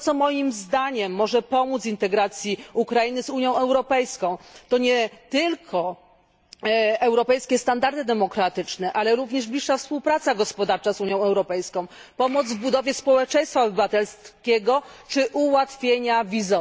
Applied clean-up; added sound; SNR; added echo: none; none; none; none.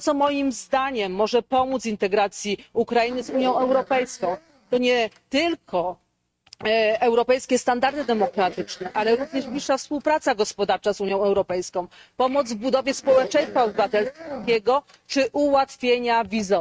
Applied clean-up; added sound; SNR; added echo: neural mask model RNNoise.